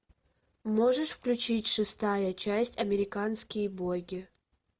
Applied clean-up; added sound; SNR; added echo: none; none; none; none.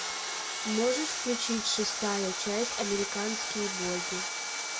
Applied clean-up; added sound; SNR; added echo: none; Sawing; 1 dB; none.